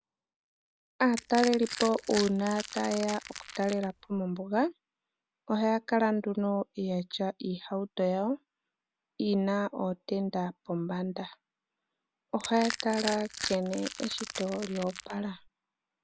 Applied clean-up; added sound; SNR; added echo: none; Crushing; 9 dB; none.